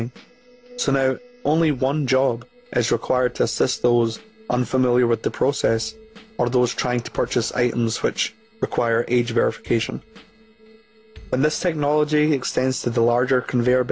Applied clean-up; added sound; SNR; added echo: none; none; none; none.